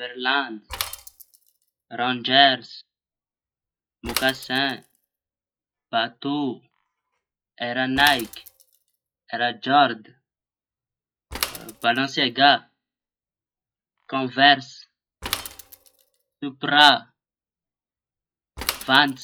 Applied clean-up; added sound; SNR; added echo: classical method log-MMSE.